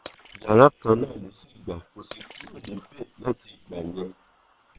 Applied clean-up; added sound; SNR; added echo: neural separator model SepFormer WHAM!.